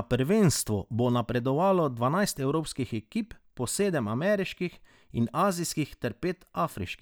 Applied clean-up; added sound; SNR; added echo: none; none; none; none.